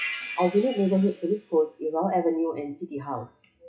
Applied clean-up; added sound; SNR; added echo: classical method WPE with log-MMSE.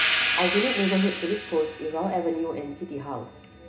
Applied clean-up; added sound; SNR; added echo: none; Hi-hat; 3 dB; reverberation time 0.2 s.